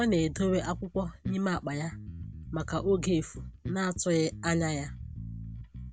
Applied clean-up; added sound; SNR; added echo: none; Bass guitar; 10 dB; none.